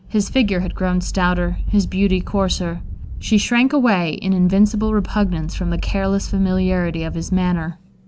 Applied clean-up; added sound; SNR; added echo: none; Thunder / Wind; 7 dB; none.